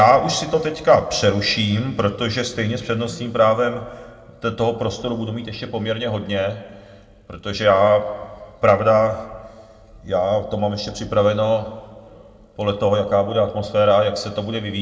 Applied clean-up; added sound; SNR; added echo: none; none; none; reverberation time 1.0 s.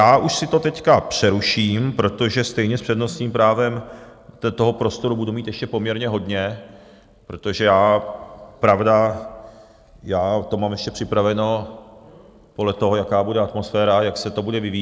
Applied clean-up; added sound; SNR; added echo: none; none; none; none.